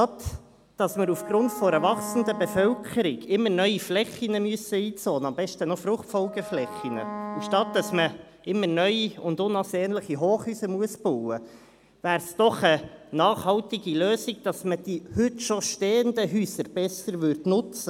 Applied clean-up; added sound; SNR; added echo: none; Wind instrument, woodwind instrument; 12 dB; none.